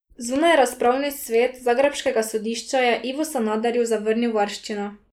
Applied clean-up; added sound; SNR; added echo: neural mask model Resemble Enhance denoiser.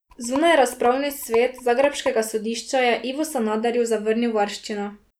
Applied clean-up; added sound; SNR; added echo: none; Rattle; 17 dB; none.